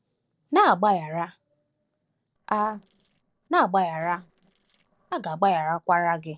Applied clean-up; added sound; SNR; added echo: neural separator model SepFormer DNS4.